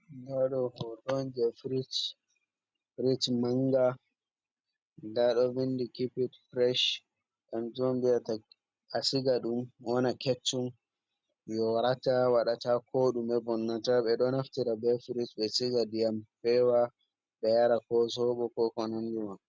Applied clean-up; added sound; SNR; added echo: none; none; none; none.